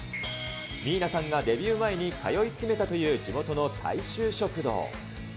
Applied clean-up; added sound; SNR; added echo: none; none; none; none.